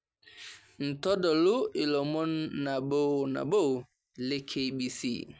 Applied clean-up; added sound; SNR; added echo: none; none; none; none.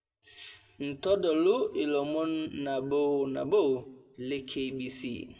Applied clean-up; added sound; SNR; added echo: none; none; none; reverberation time 1.1 s.